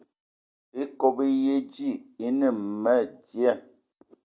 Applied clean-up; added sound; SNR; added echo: none; none; none; none.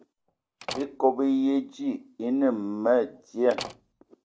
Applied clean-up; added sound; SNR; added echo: none; Slam; 14 dB; none.